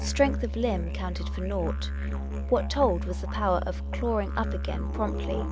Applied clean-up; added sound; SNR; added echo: none; Musical instrument; 1 dB; none.